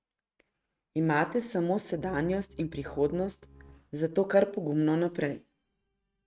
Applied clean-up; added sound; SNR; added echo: neural mask model RNNoise.